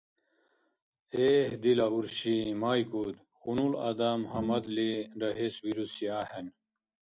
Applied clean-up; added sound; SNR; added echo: none; Bowed string instrument; 11 dB; none.